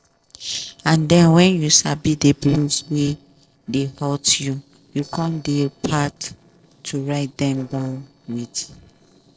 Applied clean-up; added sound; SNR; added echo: neural separator model SepFormer DNS4.